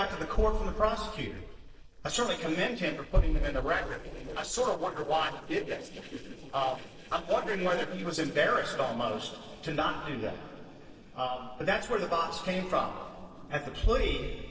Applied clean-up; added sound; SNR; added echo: neural separator model SepFormer DNS4.